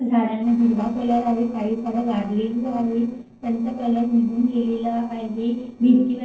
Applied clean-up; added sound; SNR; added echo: neural separator model SepFormer DNS4.